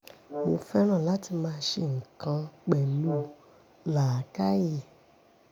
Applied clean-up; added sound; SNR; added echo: none; Brass instrument; 11 dB; none.